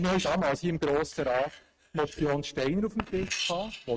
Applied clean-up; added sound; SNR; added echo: neural mask model RNNoise.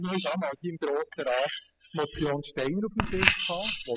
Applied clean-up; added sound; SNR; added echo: classical method spectral subtraction.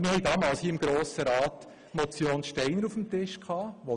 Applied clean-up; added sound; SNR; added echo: none; none; none; none.